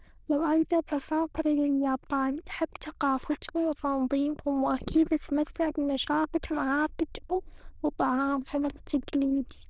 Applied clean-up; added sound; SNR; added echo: neural diffusion model UNIVERSE++.